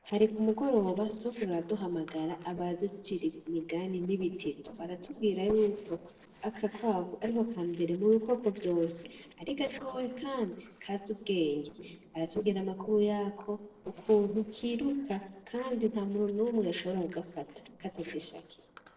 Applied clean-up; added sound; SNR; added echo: neural separator model SepFormer DNS4.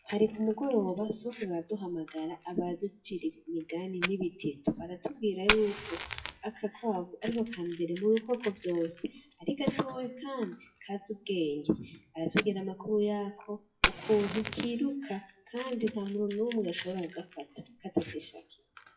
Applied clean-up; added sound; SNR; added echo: classical method WPE with log-MMSE.